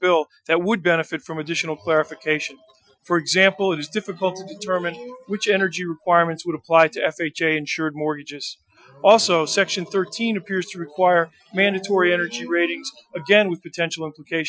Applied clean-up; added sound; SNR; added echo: classical method Wiener filter.